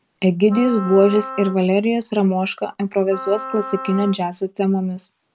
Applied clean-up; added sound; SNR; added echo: none; Wind instrument, woodwind instrument; 14 dB; none.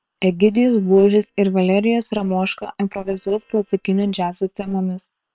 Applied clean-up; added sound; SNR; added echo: neural separator model SepFormer WHAM!.